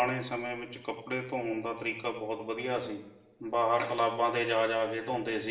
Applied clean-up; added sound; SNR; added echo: none; none; none; reverberation time 0.9 s.